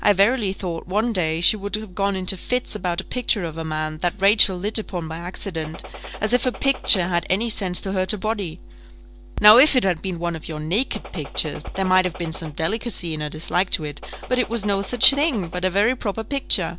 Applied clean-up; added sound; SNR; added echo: none; Gunshot, gunfire; 16 dB; none.